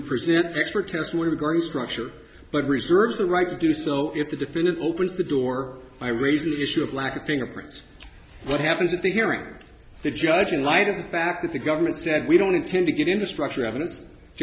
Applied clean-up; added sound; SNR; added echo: none; none; none; none.